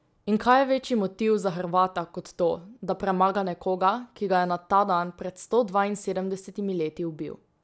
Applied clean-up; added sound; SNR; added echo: none; none; none; none.